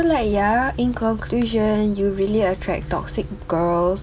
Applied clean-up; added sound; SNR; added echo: none; none; none; none.